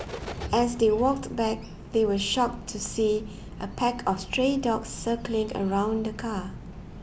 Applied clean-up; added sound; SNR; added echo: none; Bird; 16 dB; none.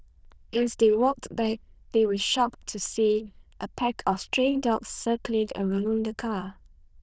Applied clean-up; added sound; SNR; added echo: neural diffusion model UNIVERSE++.